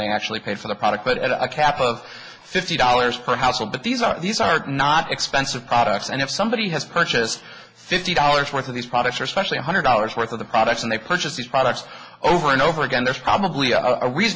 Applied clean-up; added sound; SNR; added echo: none; none; none; none.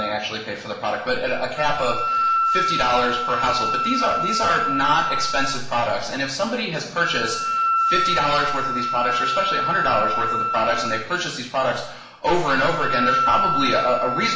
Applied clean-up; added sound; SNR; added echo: none; Wind instrument, woodwind instrument; 1 dB; reverberation time 0.7 s.